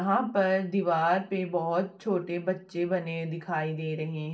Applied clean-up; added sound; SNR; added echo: none; none; none; reverberation time 0.3 s.